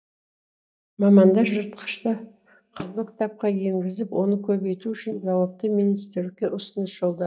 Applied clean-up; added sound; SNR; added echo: neural mask model DeepFilterNet 3.